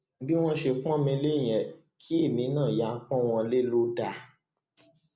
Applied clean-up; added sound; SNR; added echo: none; none; none; none.